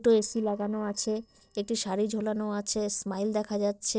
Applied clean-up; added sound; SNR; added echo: neural separator model SepFormer DNS4.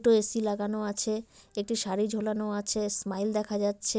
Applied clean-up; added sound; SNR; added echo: none; none; none; none.